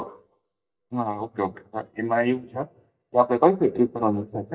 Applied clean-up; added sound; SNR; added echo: neural mask model DeepFilterNet 3.